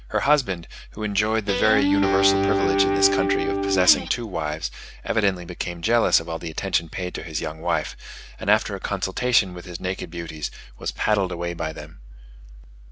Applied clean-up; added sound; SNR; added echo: none; Guitar; -3 dB; none.